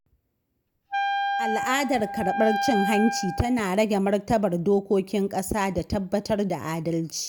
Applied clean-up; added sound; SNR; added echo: none; Wind instrument, woodwind instrument; 3 dB; none.